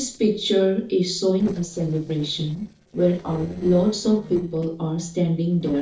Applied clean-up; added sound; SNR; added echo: neural separator model SepFormer DNS4.